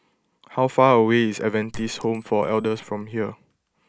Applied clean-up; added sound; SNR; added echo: none; Chink, clink; 19 dB; none.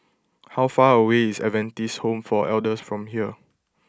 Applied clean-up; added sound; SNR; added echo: none; none; none; none.